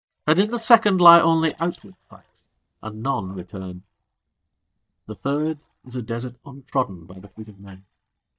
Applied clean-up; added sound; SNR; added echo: neural mask model DeepFilterNet 3.